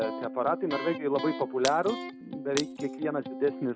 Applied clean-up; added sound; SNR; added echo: none; Electric guitar + Shatter; 8 dB; none.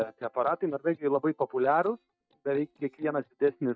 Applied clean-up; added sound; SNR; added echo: neural mask model DeepFilterNet 3.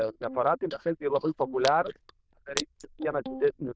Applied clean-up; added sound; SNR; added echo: neural diffusion model UNIVERSE++.